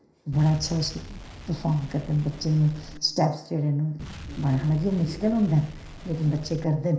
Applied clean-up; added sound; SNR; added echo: none; Explosion; 15 dB; reverberation time 0.5 s.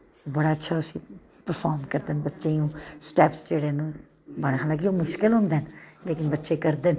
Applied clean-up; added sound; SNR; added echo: none; none; none; none.